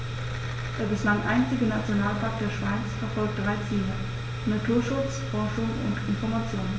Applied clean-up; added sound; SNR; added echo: none; none; none; none.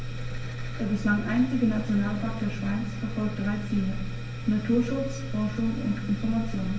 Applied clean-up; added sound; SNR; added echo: none; none; none; reverberation time 0.2 s.